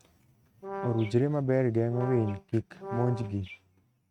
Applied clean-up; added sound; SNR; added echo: neural mask model RNNoise.